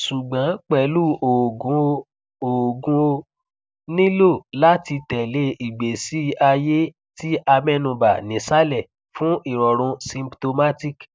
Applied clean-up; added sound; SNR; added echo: none; none; none; none.